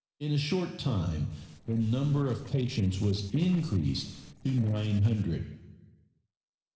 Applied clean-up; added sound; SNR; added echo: neural separator model SepFormer DNS4.